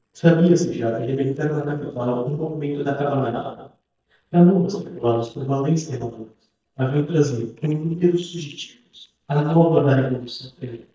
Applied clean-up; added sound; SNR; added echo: neural mask model DeepFilterNet 3.